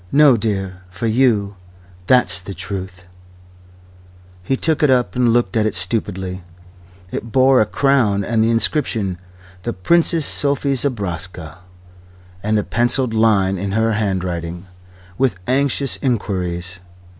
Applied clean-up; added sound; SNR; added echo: none; none; none; none.